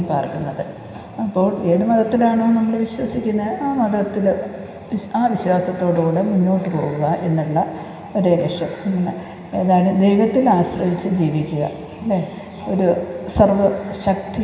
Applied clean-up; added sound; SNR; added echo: none; none; none; reverberation time 2.6 s.